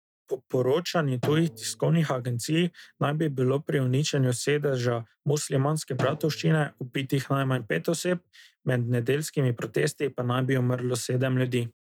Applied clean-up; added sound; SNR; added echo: none; Drum; 14 dB; none.